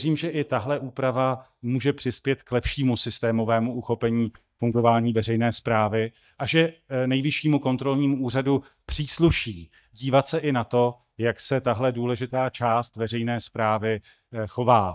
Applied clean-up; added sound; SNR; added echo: neural mask model DeepFilterNet 3.